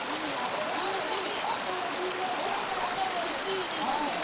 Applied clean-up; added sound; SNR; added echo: none; Stream; -1 dB; reverberation time 0.2 s.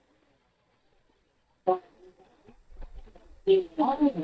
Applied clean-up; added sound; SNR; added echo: neural mask model DeepFilterNet 3.